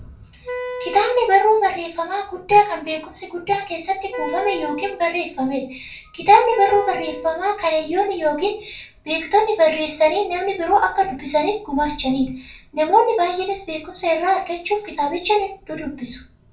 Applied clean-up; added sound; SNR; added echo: none; Wind instrument, woodwind instrument; 11 dB; reverberation time 0.3 s.